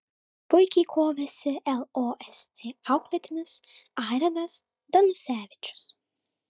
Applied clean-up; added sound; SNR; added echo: neural mask model DeepFilterNet 3.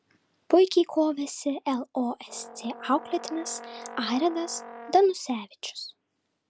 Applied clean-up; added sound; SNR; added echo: none; Brass instrument; 16 dB; none.